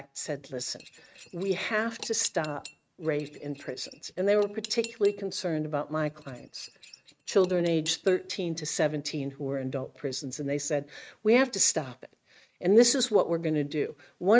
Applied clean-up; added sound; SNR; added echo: neural mask model RNNoise.